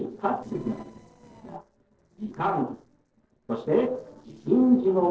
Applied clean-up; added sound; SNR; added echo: neural separator model SepFormer DNS4.